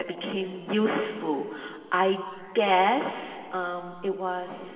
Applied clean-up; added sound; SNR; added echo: none; none; none; reverberation time 2.7 s.